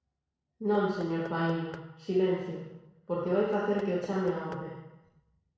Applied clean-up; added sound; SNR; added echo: neural separator model SepFormer DNS4.